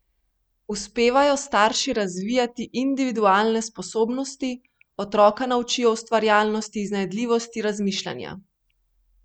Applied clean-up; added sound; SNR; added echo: none; none; none; none.